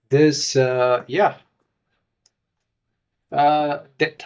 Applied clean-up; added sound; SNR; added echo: neural mask model DeepFilterNet 3.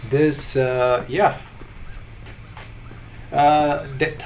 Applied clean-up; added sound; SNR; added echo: none; Bird; 16 dB; reverberation time 0.2 s.